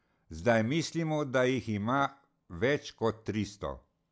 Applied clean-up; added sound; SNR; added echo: none; none; none; none.